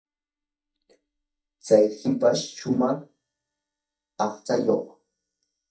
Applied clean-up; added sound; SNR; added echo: neural mask model DeepFilterNet 3.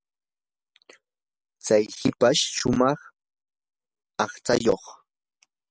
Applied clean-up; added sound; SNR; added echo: none; none; none; none.